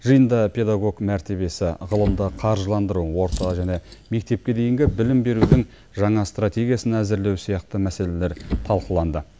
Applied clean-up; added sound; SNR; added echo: none; Drawer open or close; 8 dB; none.